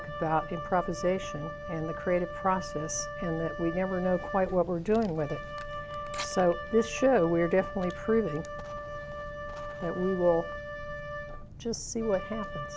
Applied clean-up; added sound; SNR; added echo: none; Wind instrument, woodwind instrument; 9 dB; none.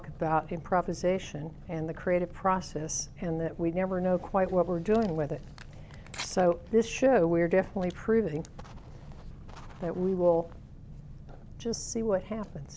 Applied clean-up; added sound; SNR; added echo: none; none; none; none.